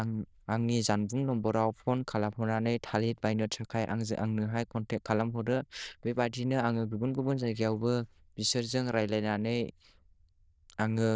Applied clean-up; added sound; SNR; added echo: neural diffusion model UNIVERSE++.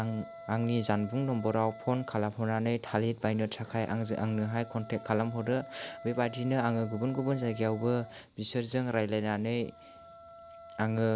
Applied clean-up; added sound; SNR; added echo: none; Wind instrument, woodwind instrument; 18 dB; none.